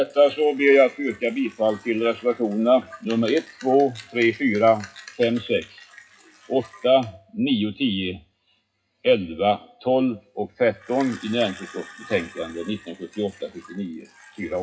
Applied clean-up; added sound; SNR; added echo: classical method WPE with log-MMSE.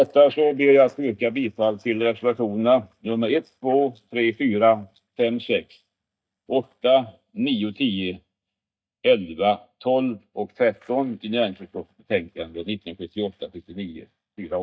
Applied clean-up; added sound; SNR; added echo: neural mask model DeepFilterNet 3.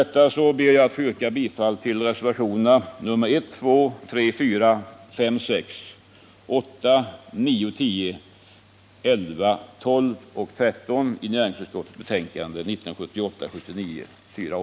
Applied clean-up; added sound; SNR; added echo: none; none; none; none.